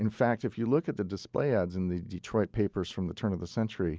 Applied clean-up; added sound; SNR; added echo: none; none; none; none.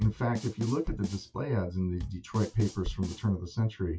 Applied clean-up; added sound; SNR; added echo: classical method WPE with log-MMSE.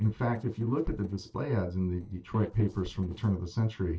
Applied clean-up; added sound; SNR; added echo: neural separator model SepFormer DNS4.